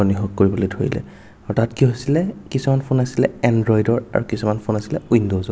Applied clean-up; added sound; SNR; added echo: none; none; none; none.